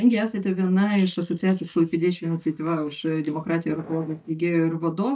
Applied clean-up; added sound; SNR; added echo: neural mask model DeepFilterNet 3.